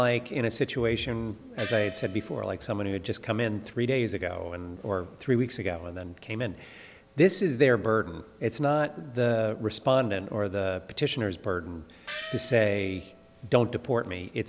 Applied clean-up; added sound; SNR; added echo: none; Gong; 14 dB; none.